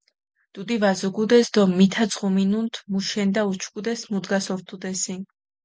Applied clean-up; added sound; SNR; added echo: none; none; none; none.